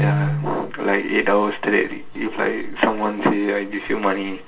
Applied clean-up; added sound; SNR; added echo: none; Guitar; 8 dB; reverberation time 0.2 s.